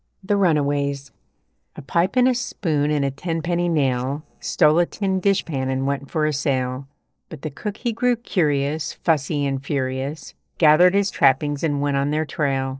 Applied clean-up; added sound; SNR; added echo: neural separator model SepFormer DNS4.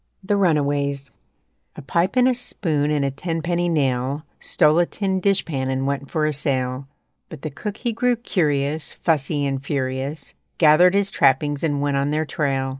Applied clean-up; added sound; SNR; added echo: none; none; none; none.